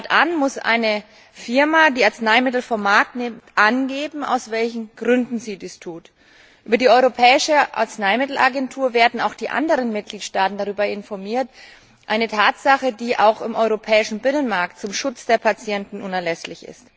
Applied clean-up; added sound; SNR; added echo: none; none; none; none.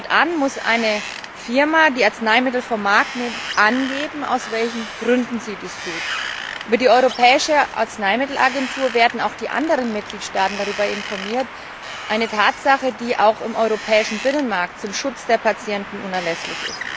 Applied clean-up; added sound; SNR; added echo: none; Wind; 11 dB; none.